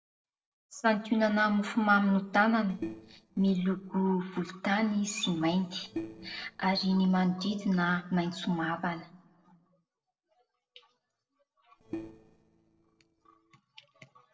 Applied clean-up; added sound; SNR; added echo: neural separator model SepFormer DNS4.